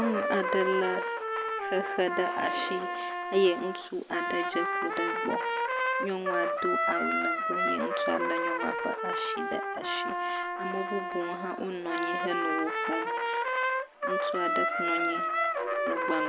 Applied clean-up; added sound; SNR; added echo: none; Trumpet; -2 dB; none.